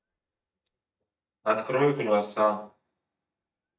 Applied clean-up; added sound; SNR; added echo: neural mask model DeepFilterNet 3.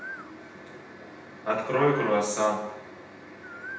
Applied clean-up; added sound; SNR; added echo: none; Bird; 15 dB; reverberation time 0.9 s.